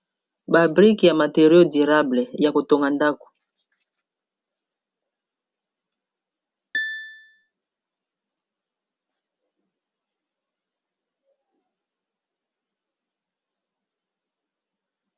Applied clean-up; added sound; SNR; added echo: none; Piano; 8 dB; none.